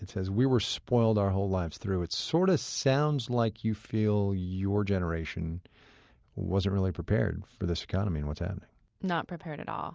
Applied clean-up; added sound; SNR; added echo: none; none; none; none.